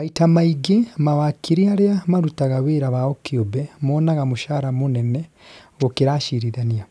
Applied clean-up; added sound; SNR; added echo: none; none; none; none.